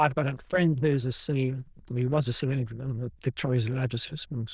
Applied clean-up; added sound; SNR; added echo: neural diffusion model UNIVERSE++.